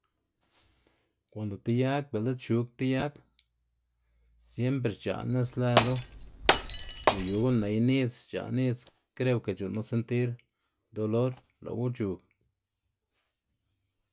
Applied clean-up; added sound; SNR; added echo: none; Glass; -3 dB; none.